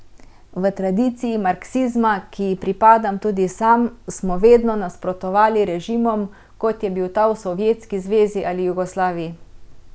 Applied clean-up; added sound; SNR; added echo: none; none; none; none.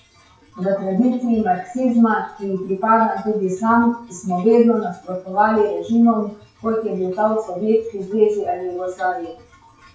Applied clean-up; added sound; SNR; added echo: classical method WPE with log-MMSE.